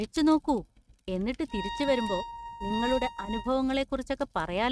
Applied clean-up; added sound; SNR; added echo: neural mask model RNNoise.